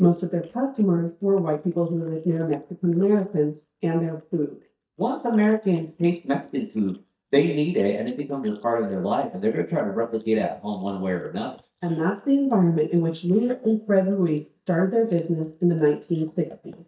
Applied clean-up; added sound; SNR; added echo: neural mask model DeepFilterNet 3.